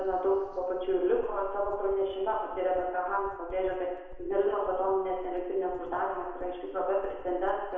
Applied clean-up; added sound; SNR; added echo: none; Writing; 15 dB; reverberation time 1.0 s.